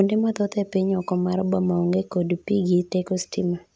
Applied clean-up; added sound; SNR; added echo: none; none; none; none.